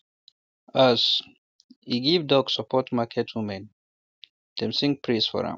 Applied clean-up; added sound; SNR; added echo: none; none; none; none.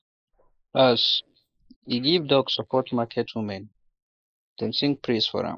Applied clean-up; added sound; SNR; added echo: neural mask model Resemble Enhance denoiser.